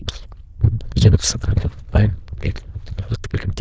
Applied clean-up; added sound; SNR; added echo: neural diffusion model UNIVERSE++.